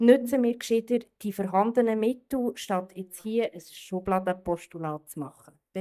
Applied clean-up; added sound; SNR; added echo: neural mask model DeepFilterNet 3.